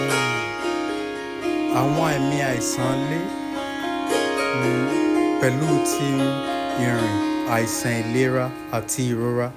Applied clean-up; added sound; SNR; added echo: none; Harp; -1 dB; none.